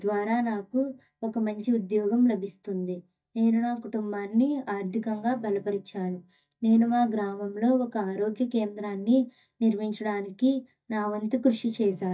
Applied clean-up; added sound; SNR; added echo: neural mask model DeepFilterNet 3.